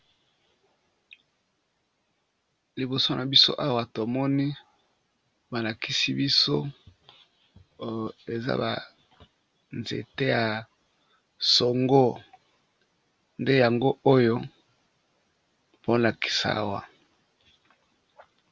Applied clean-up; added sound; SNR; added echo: none; none; none; none.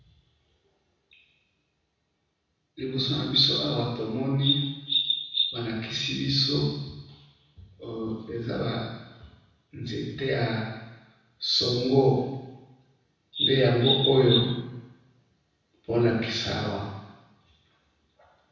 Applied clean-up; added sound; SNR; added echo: none; Bird vocalization, bird call, bird song; 0 dB; reverberation time 1.0 s.